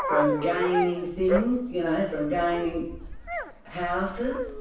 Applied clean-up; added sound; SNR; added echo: none; Dog; 5 dB; reverberation time 0.7 s.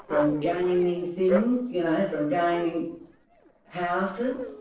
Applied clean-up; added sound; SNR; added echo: neural separator model SepFormer DNS4.